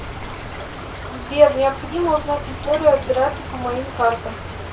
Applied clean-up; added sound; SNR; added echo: none; Stream / Trickle, dribble; 10 dB; reverberation time 0.3 s.